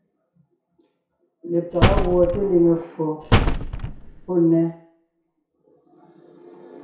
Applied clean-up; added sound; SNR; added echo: none; Slam; -3 dB; reverberation time 0.6 s.